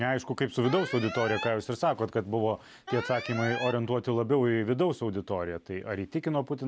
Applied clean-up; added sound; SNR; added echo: none; Alarm; 11 dB; none.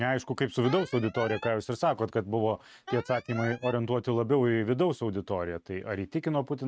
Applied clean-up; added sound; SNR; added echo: neural mask model RNNoise.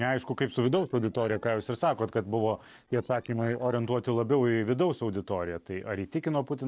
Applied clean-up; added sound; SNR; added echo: neural separator model SepFormer DNS4.